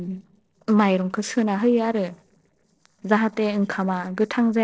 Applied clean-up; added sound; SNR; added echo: neural separator model SepFormer DNS4.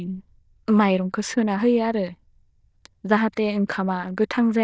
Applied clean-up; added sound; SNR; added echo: neural diffusion model UNIVERSE++.